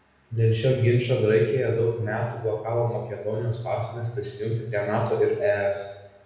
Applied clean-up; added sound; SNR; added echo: none; none; none; reverberation time 1.0 s.